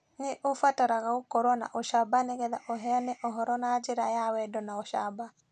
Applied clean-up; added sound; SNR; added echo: none; none; none; none.